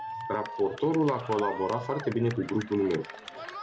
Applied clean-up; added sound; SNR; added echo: none; Cheering; 12 dB; none.